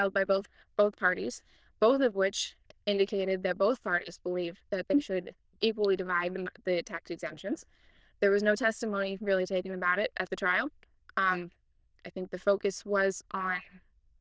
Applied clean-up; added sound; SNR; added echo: neural diffusion model UNIVERSE++.